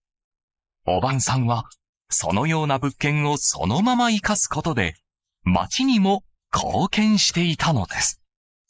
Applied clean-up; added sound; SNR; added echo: neural mask model Resemble Enhance denoiser.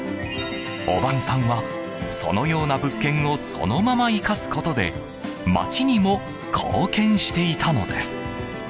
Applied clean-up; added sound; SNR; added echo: none; Bowed string instrument; 16 dB; none.